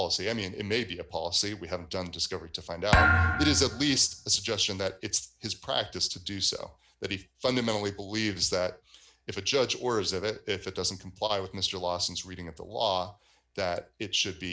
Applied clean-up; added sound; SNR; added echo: none; Thump, thud; -4 dB; none.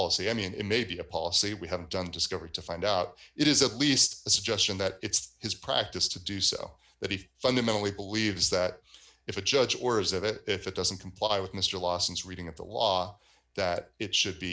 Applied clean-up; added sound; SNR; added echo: none; none; none; none.